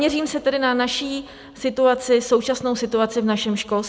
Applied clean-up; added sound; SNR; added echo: none; none; none; none.